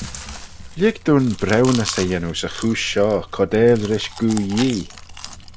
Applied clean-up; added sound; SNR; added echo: none; Chewing, mastication; 13 dB; none.